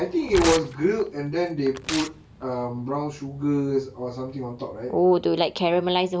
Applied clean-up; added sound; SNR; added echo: none; Tearing; 11 dB; none.